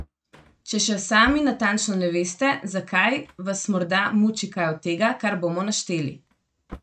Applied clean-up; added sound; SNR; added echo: neural mask model RNNoise.